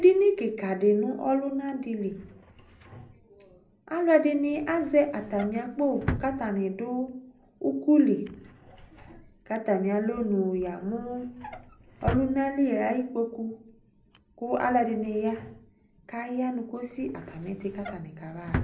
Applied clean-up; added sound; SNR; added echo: none; Drawer open or close; 14 dB; reverberation time 0.5 s.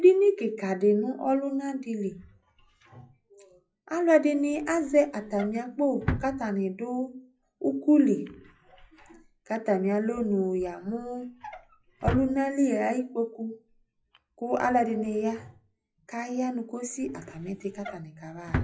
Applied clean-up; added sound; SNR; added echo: classical method WPE with log-MMSE.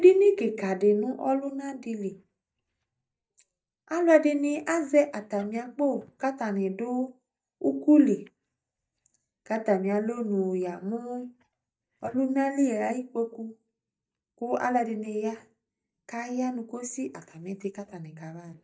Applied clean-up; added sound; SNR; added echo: neural mask model DeepFilterNet 3.